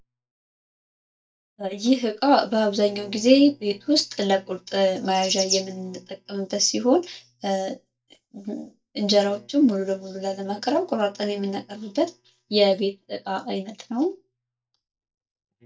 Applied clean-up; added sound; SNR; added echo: neural mask model DeepFilterNet 3.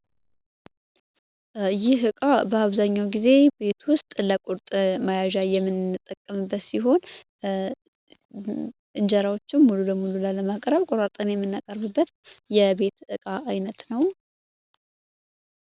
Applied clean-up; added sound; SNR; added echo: none; none; none; none.